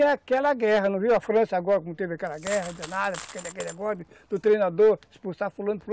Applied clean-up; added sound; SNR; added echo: none; Coin (dropping); 17 dB; none.